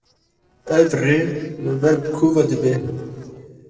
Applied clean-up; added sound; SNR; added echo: neural separator model SepFormer DNS4.